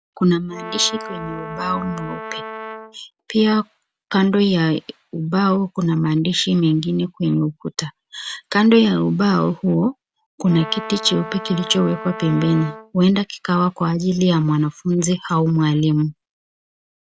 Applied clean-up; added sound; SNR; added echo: none; Brass instrument; 13 dB; none.